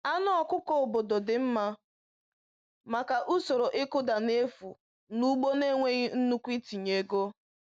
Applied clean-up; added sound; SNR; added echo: none; none; none; none.